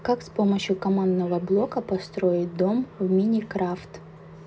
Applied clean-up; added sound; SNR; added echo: none; none; none; none.